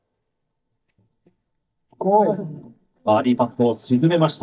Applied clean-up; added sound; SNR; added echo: neural mask model DeepFilterNet 3.